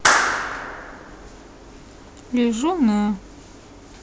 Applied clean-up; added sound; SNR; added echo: none; Clapping; 0 dB; none.